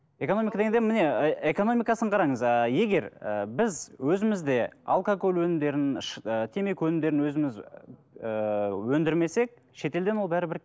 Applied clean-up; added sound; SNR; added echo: none; none; none; none.